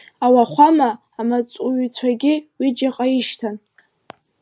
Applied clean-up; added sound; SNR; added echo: none; none; none; none.